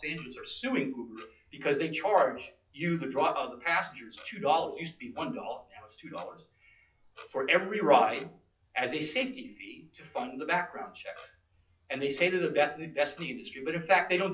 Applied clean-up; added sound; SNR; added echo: classical method WPE with log-MMSE.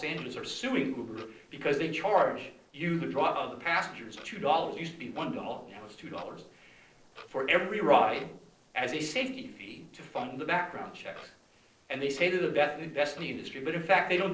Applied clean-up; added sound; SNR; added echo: neural separator model SepFormer DNS4.